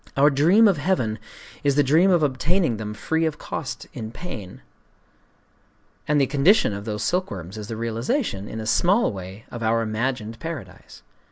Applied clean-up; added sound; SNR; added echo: none; none; none; none.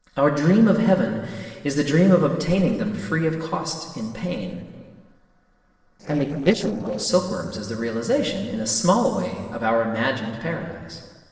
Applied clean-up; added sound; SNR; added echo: neural separator model SepFormer DNS4.